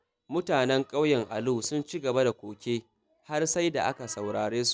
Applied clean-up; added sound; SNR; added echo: none; none; none; none.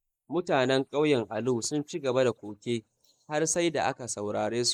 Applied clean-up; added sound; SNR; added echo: neural mask model Resemble Enhance denoiser.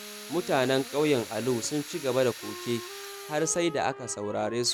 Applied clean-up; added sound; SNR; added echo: none; Wind instrument, woodwind instrument + Drill; 13 dB; none.